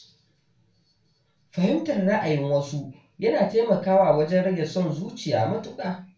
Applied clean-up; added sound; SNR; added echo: none; none; none; reverberation time 0.3 s.